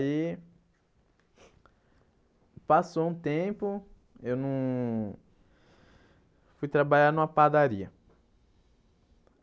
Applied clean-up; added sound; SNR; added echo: none; none; none; none.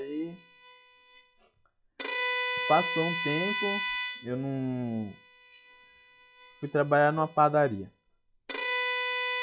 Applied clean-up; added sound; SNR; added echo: classical method log-MMSE.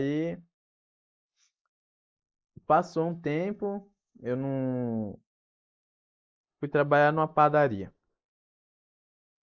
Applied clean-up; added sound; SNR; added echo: neural mask model Resemble Enhance denoiser.